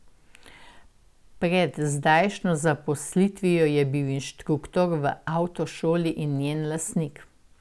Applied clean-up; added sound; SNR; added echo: none; none; none; none.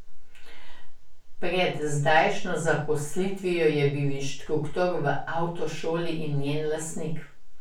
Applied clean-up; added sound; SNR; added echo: none; none; none; reverberation time 0.3 s.